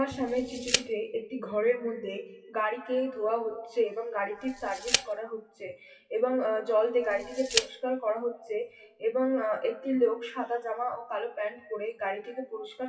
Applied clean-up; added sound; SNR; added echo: classical method WPE with log-MMSE.